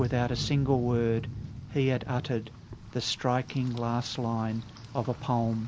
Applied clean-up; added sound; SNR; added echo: none; Rain; 11 dB; none.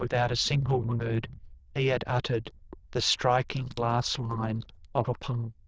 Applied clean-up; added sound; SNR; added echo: neural diffusion model UNIVERSE++.